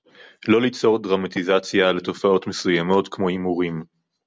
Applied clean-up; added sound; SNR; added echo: none; none; none; none.